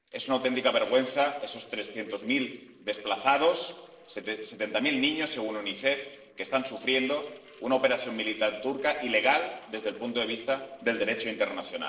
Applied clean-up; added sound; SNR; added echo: neural separator model SepFormer DNS4.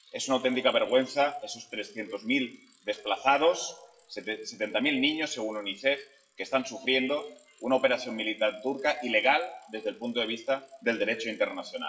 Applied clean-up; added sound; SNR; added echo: classical method WPE with log-MMSE.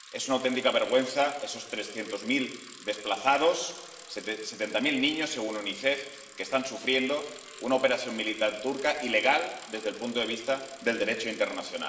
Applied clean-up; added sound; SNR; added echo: none; Bicycle; 18 dB; reverberation time 2.9 s.